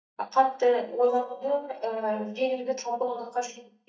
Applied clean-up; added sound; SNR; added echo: neural mask model DeepFilterNet 3.